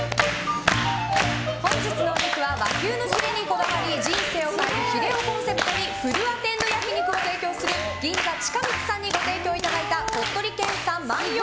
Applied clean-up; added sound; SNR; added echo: none; none; none; none.